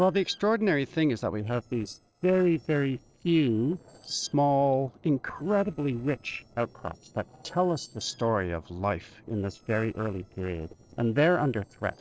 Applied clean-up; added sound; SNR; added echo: neural separator model SepFormer DNS4.